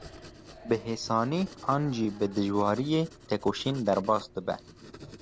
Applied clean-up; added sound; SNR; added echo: none; Writing; 18 dB; none.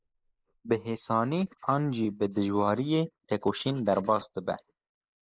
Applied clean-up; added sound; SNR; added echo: neural mask model Resemble Enhance denoiser.